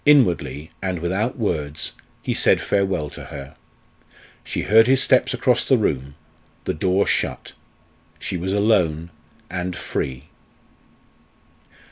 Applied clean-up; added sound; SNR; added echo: none; none; none; none.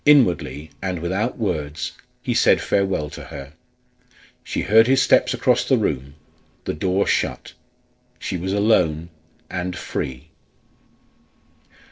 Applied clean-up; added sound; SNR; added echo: neural separator model SepFormer DNS4.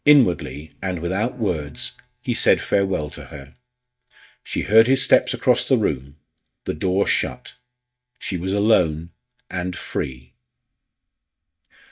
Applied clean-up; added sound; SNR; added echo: neural mask model DeepFilterNet 3.